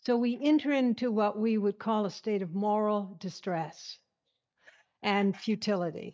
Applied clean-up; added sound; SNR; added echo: neural mask model DeepFilterNet 3.